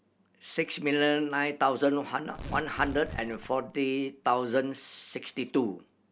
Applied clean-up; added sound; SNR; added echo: none; Tearing; 14 dB; none.